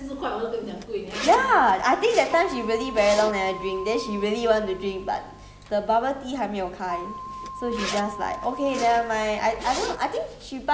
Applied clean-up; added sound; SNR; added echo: none; Keyboard (musical) + Zipper (clothing); 12 dB; none.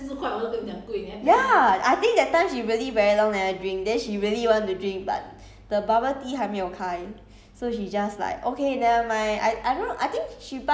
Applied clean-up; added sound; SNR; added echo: none; none; none; none.